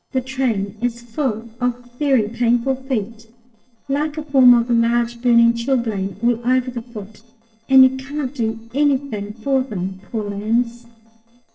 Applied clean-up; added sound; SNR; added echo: neural separator model SepFormer DNS4.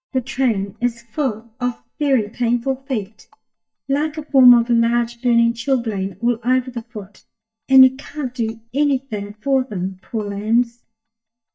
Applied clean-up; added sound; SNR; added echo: neural mask model DeepFilterNet 3.